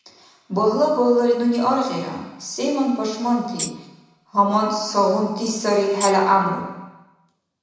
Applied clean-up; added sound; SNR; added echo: none; Tambourine; 12 dB; reverberation time 1.1 s.